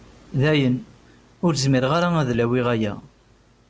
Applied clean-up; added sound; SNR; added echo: none; none; none; none.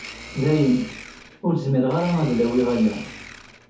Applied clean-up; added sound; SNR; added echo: none; Domestic sounds, home sounds; 17 dB; reverberation time 0.5 s.